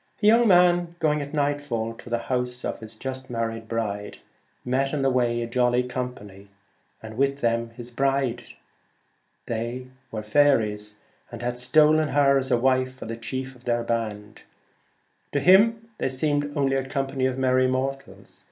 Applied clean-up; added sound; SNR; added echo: none; none; none; none.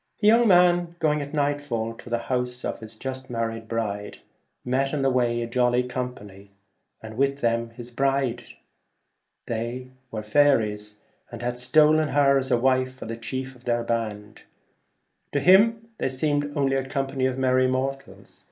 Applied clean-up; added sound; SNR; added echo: neural mask model Resemble Enhance denoiser.